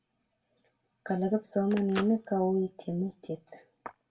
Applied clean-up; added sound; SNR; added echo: none; Telephone; 17 dB; reverberation time 0.2 s.